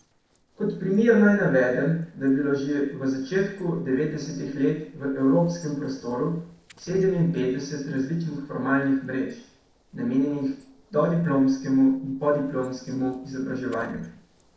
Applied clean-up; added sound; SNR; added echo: neural separator model SepFormer DNS4.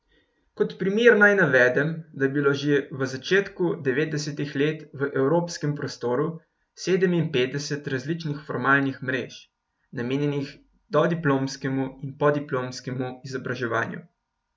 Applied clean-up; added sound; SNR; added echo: none; none; none; none.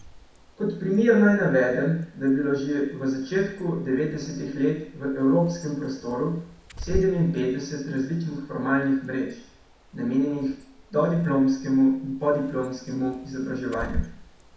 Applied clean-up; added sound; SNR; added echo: none; Bird; 15 dB; reverberation time 0.6 s.